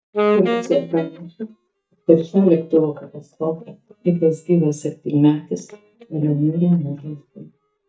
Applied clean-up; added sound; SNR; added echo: neural mask model DeepFilterNet 3.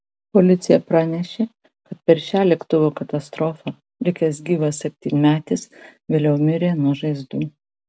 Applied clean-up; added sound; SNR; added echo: none; none; none; none.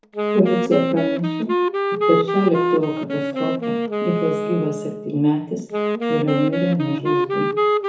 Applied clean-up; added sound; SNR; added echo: none; Wind instrument, woodwind instrument; 0 dB; reverberation time 0.7 s.